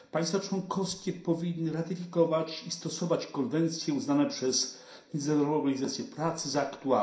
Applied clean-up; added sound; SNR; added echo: none; none; none; reverberation time 0.5 s.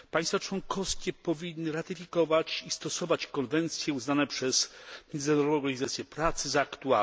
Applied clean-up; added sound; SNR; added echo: none; none; none; none.